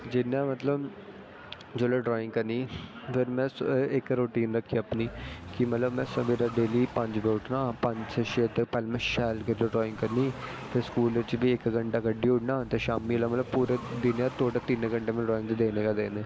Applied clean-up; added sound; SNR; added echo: none; Car; 15 dB; none.